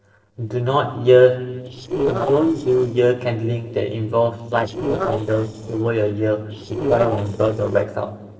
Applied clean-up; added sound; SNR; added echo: neural separator model SepFormer DNS4.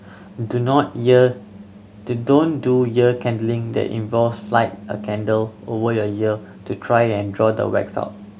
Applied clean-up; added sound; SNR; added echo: none; none; none; none.